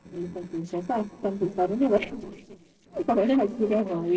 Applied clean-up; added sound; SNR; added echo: neural separator model SepFormer DNS4.